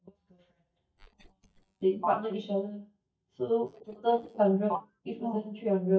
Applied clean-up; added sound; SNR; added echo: neural mask model DeepFilterNet 3.